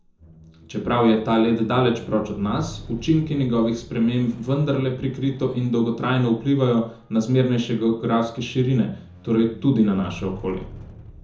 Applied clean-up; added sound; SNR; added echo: none; Squeak; 19 dB; reverberation time 0.5 s.